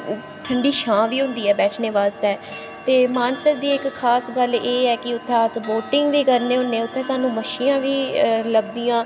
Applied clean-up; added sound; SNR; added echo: none; Clock; 16 dB; none.